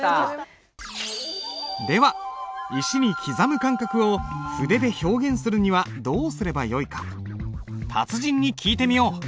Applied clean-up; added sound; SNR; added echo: none; none; none; none.